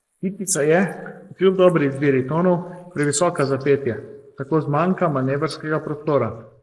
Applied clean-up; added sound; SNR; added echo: neural mask model Resemble Enhance denoiser.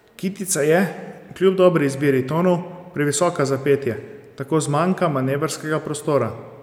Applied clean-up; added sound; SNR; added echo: none; none; none; none.